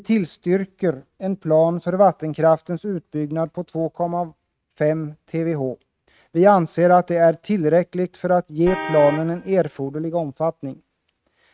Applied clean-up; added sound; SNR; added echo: neural mask model RNNoise.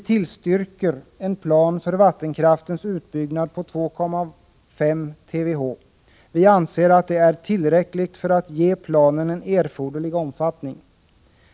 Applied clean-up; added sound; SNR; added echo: none; none; none; none.